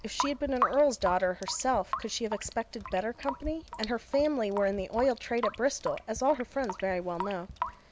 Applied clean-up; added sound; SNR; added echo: none; Drip / Sink (filling or washing) / Water tap, faucet; 8 dB; none.